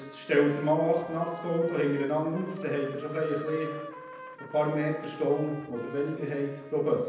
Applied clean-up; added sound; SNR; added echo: none; Trumpet; 15 dB; reverberation time 0.9 s.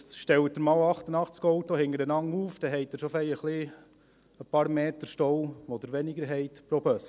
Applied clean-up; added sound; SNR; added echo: none; none; none; none.